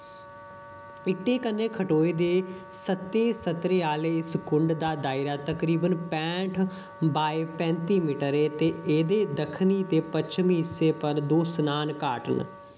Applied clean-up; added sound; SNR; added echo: none; Wind instrument, woodwind instrument; 19 dB; none.